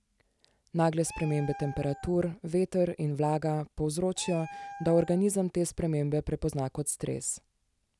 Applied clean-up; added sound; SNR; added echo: none; Meow; 18 dB; none.